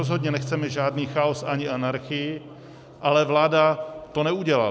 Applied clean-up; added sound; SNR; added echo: none; Keyboard (musical); 13 dB; none.